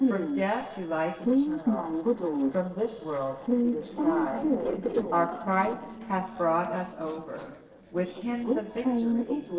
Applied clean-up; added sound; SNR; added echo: neural separator model SepFormer DNS4.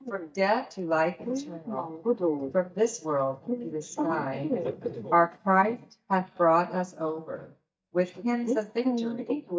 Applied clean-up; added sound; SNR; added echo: neural mask model DeepFilterNet 3.